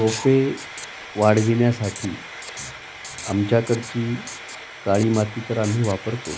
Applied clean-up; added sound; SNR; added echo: none; Writing + Frying (food); 13 dB; none.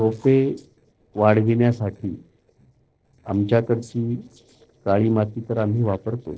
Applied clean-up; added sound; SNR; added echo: neural separator model SepFormer DNS4.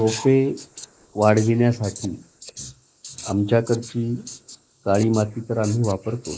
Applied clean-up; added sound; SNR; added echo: neural mask model Resemble Enhance denoiser.